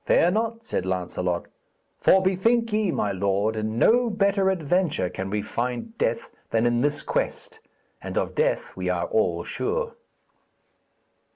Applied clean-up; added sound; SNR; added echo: none; none; none; none.